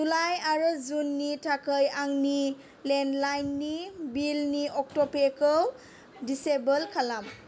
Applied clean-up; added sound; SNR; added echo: none; none; none; none.